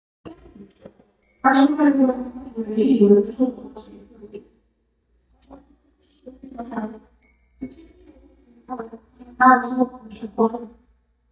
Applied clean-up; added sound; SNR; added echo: neural mask model DeepFilterNet 3.